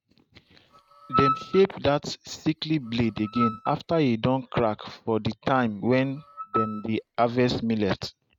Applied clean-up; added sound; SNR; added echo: neural mask model RNNoise.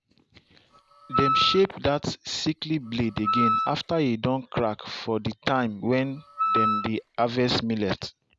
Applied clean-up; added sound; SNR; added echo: none; Wind instrument, woodwind instrument; 2 dB; none.